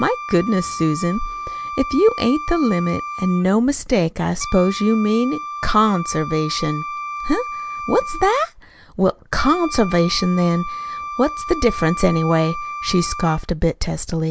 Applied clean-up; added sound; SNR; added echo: none; Wind instrument, woodwind instrument; 10 dB; none.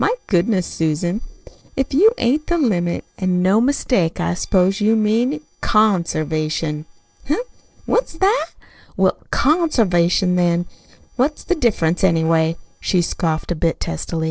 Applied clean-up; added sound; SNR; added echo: neural separator model SepFormer DNS4.